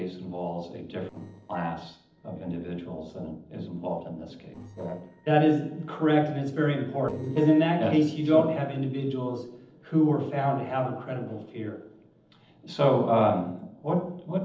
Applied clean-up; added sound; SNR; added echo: neural separator model SepFormer DNS4.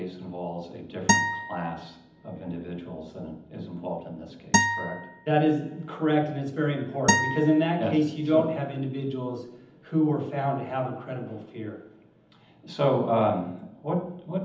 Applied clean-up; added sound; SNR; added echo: none; Acoustic guitar; 0 dB; reverberation time 0.8 s.